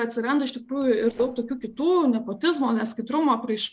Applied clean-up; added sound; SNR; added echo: neural separator model SepFormer DNS4.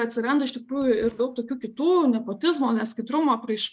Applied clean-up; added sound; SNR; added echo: neural mask model DeepFilterNet 3.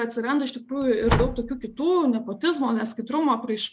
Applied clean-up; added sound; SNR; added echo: none; Slam; 6 dB; none.